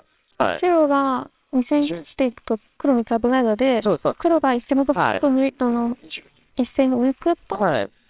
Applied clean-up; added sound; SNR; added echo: neural separator model SepFormer WHAMR!.